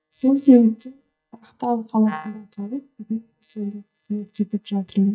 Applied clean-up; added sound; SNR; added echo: neural mask model DeepFilterNet 3.